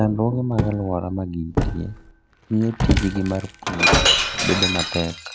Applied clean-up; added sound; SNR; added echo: none; Shatter; -1 dB; none.